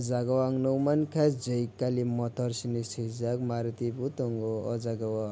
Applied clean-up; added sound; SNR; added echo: none; none; none; none.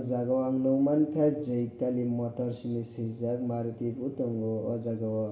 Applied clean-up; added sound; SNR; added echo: none; none; none; reverberation time 0.7 s.